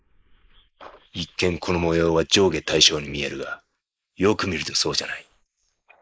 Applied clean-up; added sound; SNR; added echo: neural mask model Resemble Enhance denoiser.